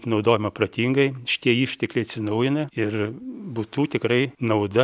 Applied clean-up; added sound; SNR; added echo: none; none; none; none.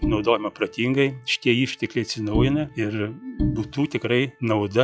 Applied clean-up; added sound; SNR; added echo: classical method log-MMSE.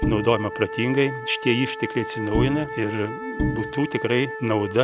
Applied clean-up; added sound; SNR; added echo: none; Wind instrument, woodwind instrument + Bowed string instrument; 5 dB; none.